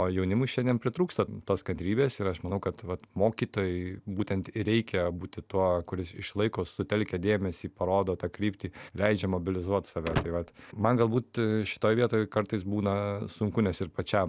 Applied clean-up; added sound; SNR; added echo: none; Slam / Wood; 9 dB; none.